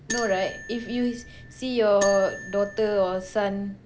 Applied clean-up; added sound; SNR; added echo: none; Marimba, xylophone; 12 dB; none.